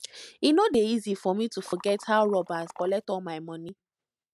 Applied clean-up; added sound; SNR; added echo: neural mask model RNNoise.